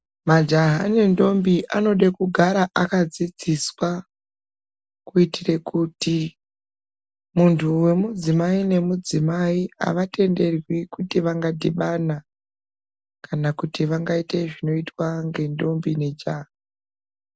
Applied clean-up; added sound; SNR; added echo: none; none; none; none.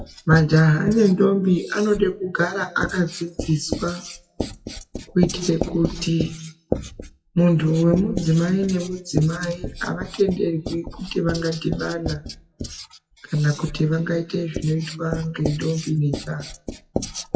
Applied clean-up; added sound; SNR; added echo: classical method WPE with log-MMSE.